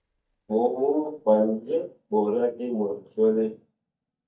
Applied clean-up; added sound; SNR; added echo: neural mask model DeepFilterNet 3.